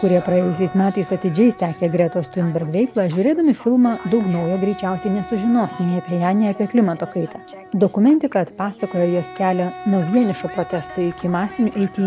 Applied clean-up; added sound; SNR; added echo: none; Wind instrument, woodwind instrument; 18 dB; none.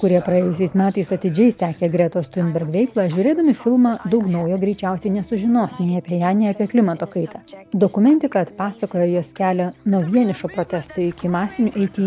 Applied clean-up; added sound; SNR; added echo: none; none; none; none.